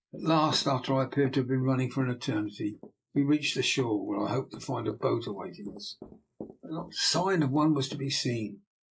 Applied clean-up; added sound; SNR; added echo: neural mask model Resemble Enhance denoiser.